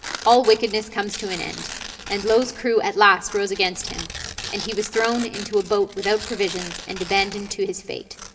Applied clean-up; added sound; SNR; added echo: none; Tearing; 13 dB; reverberation time 2.2 s.